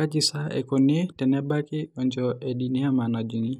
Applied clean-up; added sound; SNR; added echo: none; none; none; none.